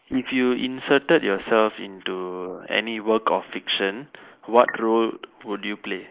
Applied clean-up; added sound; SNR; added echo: neural mask model Resemble Enhance denoiser.